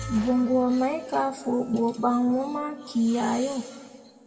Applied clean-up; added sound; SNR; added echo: none; Bell; 19 dB; reverberation time 1.5 s.